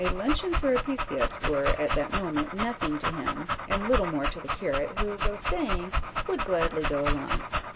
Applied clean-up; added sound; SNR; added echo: none; Dog; 0 dB; none.